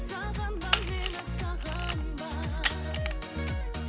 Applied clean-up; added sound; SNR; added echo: none; Camera; 4 dB; none.